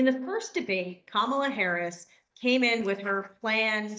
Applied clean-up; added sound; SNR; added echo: neural mask model DeepFilterNet 3.